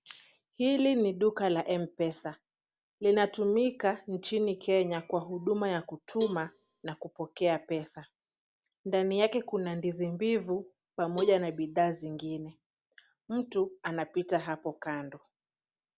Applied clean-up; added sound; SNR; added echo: none; Cowbell; 16 dB; none.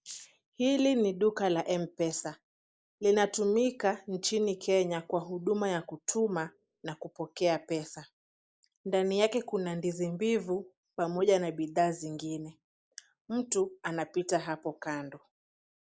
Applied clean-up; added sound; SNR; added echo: neural mask model Resemble Enhance denoiser.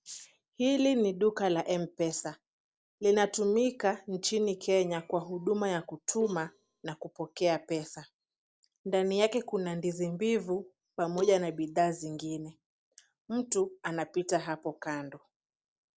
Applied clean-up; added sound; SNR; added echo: neural separator model SepFormer DNS4.